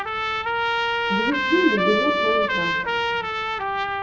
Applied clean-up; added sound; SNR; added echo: none; Trumpet; -4 dB; reverberation time 2.1 s.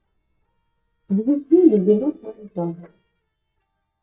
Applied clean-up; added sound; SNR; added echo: neural mask model DeepFilterNet 3.